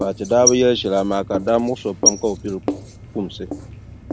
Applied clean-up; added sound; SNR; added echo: none; Writing; 4 dB; none.